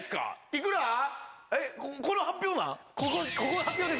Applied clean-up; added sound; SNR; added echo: none; none; none; none.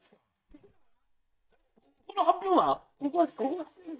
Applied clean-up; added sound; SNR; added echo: neural mask model DeepFilterNet 3.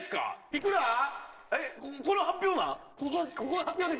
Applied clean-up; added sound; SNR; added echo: neural separator model SepFormer DNS4.